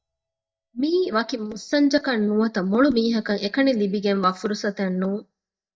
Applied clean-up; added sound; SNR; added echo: neural mask model DeepFilterNet 3.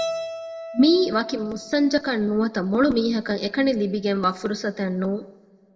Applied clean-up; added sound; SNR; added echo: none; Keyboard (musical); 14 dB; reverberation time 0.9 s.